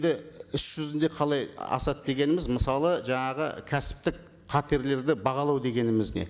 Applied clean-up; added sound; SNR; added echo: none; none; none; none.